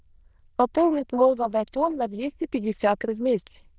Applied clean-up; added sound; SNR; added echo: neural diffusion model UNIVERSE++.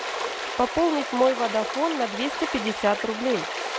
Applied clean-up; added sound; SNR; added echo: none; Stream; 5 dB; none.